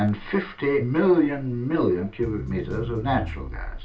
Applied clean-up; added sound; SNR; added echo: none; Crackle; 11 dB; reverberation time 0.2 s.